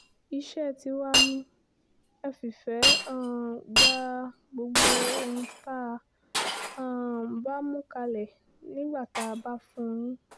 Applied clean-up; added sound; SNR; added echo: none; Shatter; -4 dB; none.